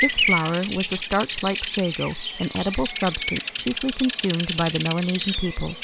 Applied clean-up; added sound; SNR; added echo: none; Bird vocalization, bird call, bird song; 1 dB; none.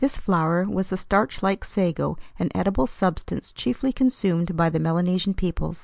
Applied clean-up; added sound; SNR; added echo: none; none; none; none.